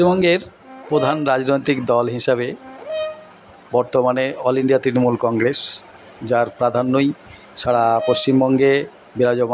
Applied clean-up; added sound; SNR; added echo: none; Brass instrument; 13 dB; none.